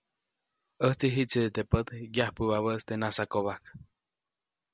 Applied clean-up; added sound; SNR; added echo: none; none; none; none.